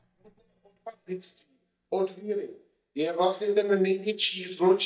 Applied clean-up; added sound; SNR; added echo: neural mask model DeepFilterNet 3.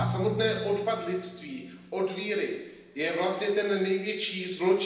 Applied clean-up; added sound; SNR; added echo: none; Drum; 11 dB; reverberation time 0.9 s.